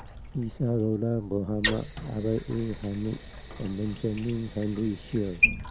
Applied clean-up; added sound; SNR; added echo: none; Sink (filling or washing) / Water; 4 dB; none.